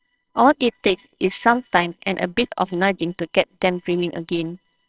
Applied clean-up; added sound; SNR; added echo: neural separator model SepFormer WHAMR!.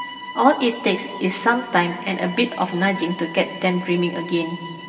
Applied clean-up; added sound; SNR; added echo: none; Bowed string instrument; 14 dB; reverberation time 2.5 s.